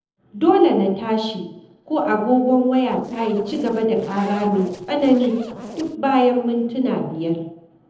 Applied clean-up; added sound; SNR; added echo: neural separator model SepFormer DNS4.